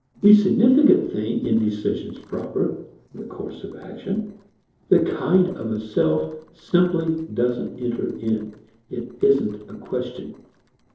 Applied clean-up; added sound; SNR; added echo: neural separator model SepFormer DNS4.